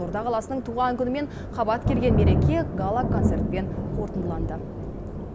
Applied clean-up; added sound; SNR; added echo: none; Thunder; -2 dB; reverberation time 0.3 s.